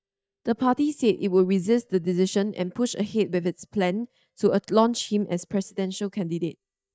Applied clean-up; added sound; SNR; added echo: neural mask model DeepFilterNet 3.